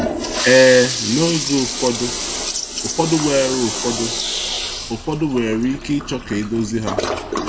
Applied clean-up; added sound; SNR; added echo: none; Toilet flush; 5 dB; reverberation time 1.1 s.